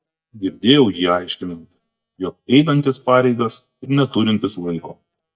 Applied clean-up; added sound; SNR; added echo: neural mask model DeepFilterNet 3.